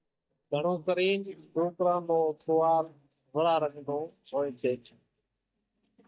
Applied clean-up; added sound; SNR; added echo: neural mask model DeepFilterNet 3.